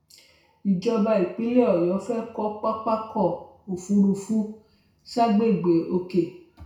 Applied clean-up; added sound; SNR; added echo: none; none; none; reverberation time 0.6 s.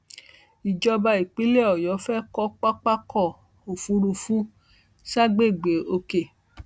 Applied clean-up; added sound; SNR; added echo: none; none; none; none.